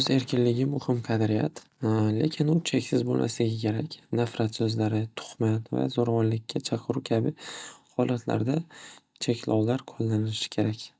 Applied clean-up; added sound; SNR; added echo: none; none; none; none.